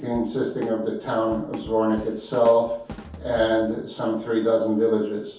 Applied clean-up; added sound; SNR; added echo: none; Drum / Drum kit; 18 dB; reverberation time 0.6 s.